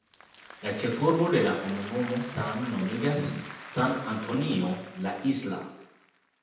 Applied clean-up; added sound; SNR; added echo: none; Applause; 16 dB; reverberation time 0.9 s.